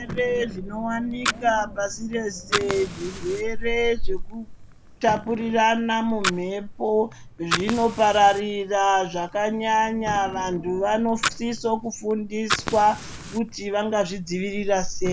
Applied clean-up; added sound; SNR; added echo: none; Fire + Wind; 7 dB; none.